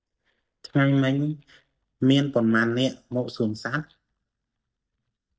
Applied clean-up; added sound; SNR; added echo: neural mask model DeepFilterNet 3.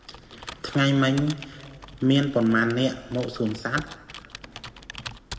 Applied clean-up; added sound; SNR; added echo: none; Computer keyboard; 16 dB; reverberation time 1.4 s.